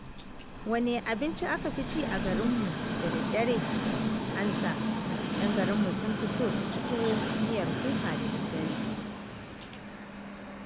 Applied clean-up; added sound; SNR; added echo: none; Train; -1 dB; none.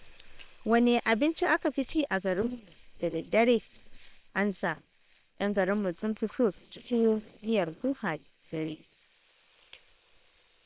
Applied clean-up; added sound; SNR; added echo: neural separator model SepFormer WHAM!.